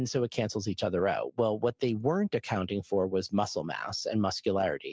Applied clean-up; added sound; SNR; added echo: none; none; none; none.